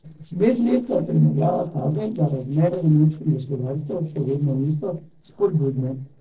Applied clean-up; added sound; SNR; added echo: neural separator model SepFormer DNS4.